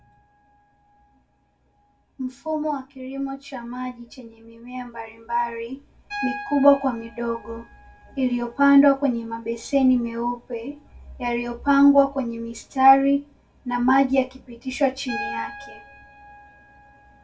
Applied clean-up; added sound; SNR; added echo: none; Piano; 18 dB; reverberation time 0.2 s.